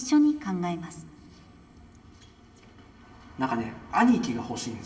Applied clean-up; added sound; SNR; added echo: none; none; none; reverberation time 2.0 s.